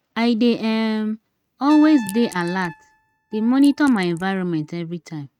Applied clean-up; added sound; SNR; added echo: neural mask model RNNoise.